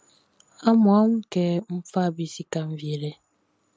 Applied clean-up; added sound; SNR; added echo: none; none; none; none.